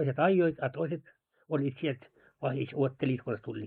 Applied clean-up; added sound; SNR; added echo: neural mask model Resemble Enhance denoiser.